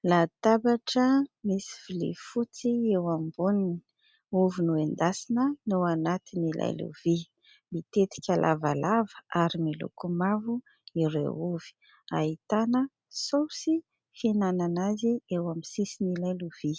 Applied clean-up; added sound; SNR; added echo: none; none; none; none.